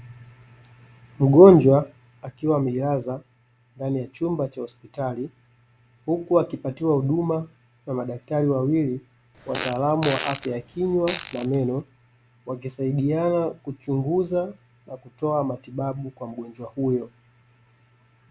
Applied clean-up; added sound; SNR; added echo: none; Fart; 11 dB; none.